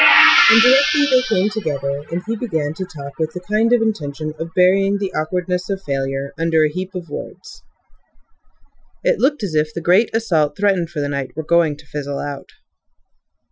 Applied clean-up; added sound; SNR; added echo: classical method Wiener filter.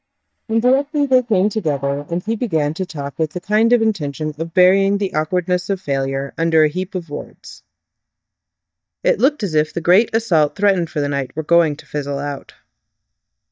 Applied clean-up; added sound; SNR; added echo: neural mask model DeepFilterNet 3.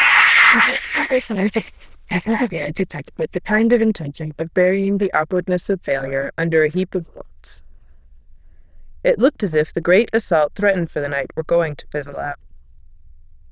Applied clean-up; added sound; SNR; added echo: neural diffusion model UNIVERSE++.